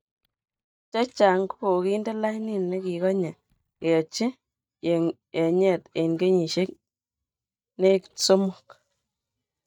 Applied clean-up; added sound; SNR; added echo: neural mask model DeepFilterNet 3.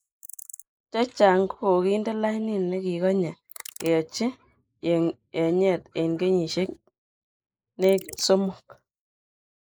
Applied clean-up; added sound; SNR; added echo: neural mask model Resemble Enhance denoiser.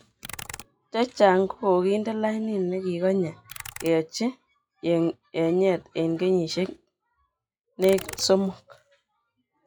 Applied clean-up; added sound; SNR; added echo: classical method log-MMSE.